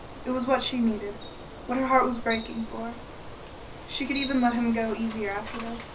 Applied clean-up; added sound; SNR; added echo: none; Bicycle; 11 dB; reverberation time 0.4 s.